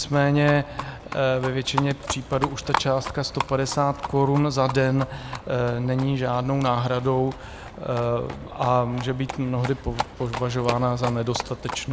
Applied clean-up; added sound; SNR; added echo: none; Livestock, farm animals, working animals; 10 dB; none.